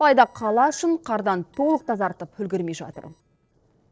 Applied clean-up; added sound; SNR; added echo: neural separator model SepFormer DNS4.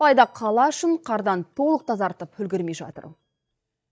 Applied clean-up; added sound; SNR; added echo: neural mask model DeepFilterNet 3.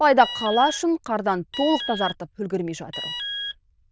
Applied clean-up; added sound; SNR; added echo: neural diffusion model UNIVERSE++.